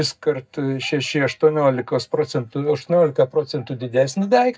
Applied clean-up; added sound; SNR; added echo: neural mask model DeepFilterNet 3.